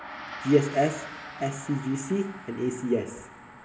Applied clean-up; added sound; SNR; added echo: none; Gong; 13 dB; reverberation time 2.4 s.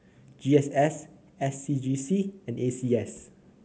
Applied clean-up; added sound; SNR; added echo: none; none; none; none.